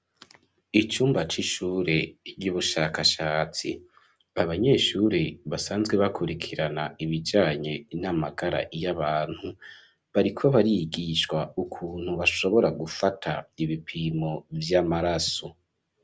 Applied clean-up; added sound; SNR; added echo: none; none; none; none.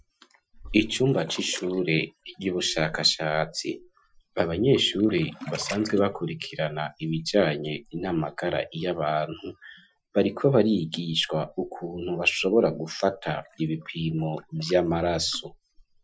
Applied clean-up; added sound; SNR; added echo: classical method Wiener filter.